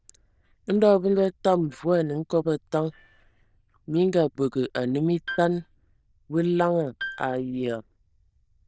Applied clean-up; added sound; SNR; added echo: neural diffusion model UNIVERSE++.